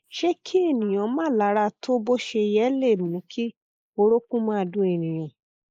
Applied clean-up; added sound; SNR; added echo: neural mask model Resemble Enhance denoiser.